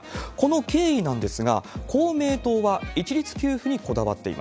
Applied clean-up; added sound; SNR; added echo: none; none; none; none.